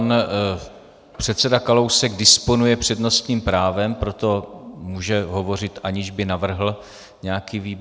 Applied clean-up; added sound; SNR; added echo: none; none; none; none.